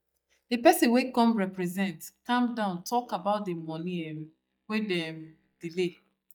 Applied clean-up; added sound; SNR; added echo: neural mask model DeepFilterNet 3.